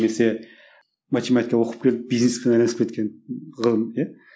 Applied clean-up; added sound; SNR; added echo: none; none; none; none.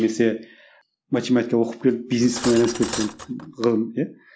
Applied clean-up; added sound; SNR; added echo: none; Cutlery, silverware; 11 dB; none.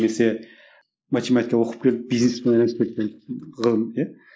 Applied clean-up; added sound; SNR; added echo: neural mask model Resemble Enhance denoiser.